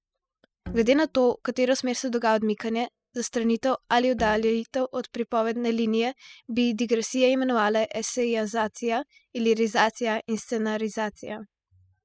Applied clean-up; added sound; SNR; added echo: classical method spectral subtraction.